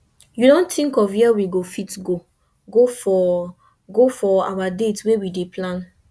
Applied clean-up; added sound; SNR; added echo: none; none; none; none.